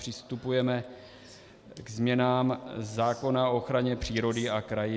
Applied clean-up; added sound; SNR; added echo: none; none; none; none.